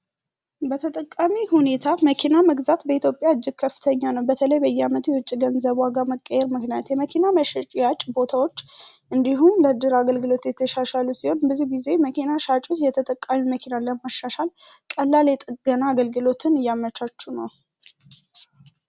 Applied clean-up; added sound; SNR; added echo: none; none; none; none.